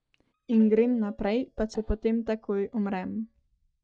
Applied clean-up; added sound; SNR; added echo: neural mask model DeepFilterNet 3.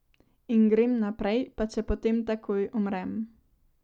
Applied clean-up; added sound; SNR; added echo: none; none; none; none.